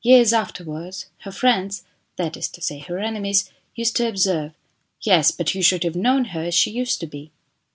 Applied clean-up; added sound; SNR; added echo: none; none; none; none.